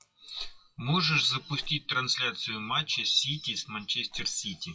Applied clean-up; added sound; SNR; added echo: classical method WPE with log-MMSE.